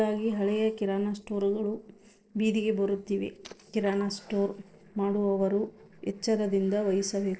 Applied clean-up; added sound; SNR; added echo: neural separator model SepFormer DNS4.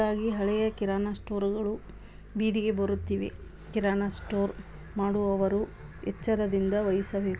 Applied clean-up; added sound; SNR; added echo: none; none; none; none.